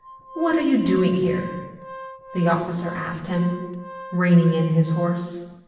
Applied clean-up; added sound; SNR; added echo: none; Organ; 16 dB; reverberation time 1.1 s.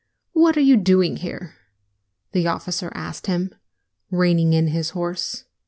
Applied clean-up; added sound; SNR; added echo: none; none; none; none.